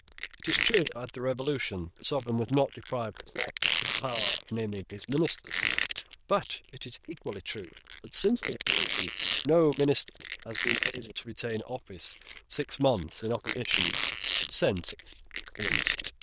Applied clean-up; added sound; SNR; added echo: neural diffusion model UNIVERSE++.